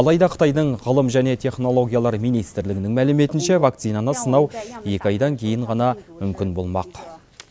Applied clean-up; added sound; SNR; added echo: none; none; none; none.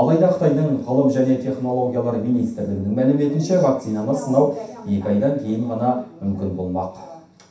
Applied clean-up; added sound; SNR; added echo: none; none; none; reverberation time 0.7 s.